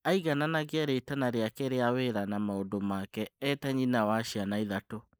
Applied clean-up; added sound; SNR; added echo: neural mask model Resemble Enhance denoiser.